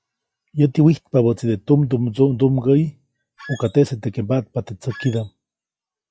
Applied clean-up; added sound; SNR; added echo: classical method log-MMSE.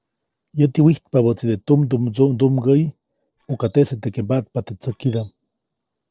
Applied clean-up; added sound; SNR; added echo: neural separator model SepFormer DNS4.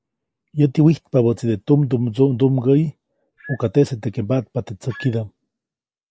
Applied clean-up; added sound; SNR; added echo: neural mask model Resemble Enhance denoiser.